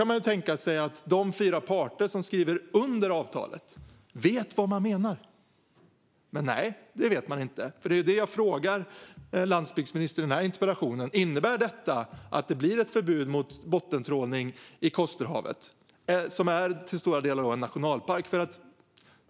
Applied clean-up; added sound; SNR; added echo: none; none; none; none.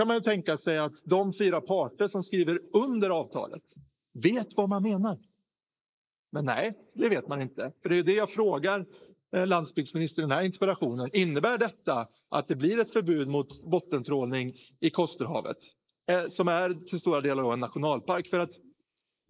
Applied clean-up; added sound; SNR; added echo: neural mask model Resemble Enhance denoiser.